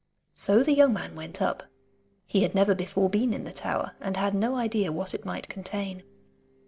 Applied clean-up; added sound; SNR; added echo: neural separator model SepFormer DNS4.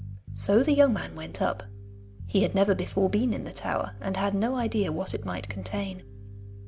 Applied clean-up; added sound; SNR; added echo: none; Bass guitar; 12 dB; none.